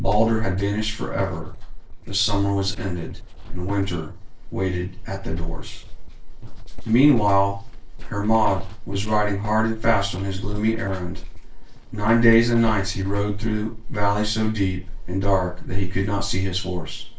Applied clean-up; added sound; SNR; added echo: neural separator model SepFormer DNS4.